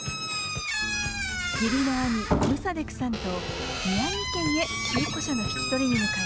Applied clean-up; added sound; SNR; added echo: none; Squeak / Slam; 1 dB; none.